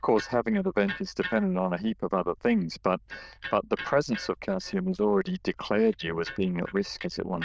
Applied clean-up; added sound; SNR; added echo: neural diffusion model UNIVERSE++.